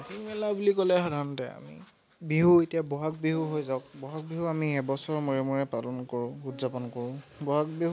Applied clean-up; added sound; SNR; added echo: none; Piano; 19 dB; none.